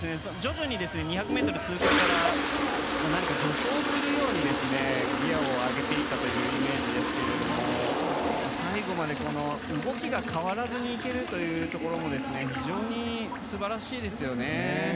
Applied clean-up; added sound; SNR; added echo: none; Toilet flush; 1 dB; none.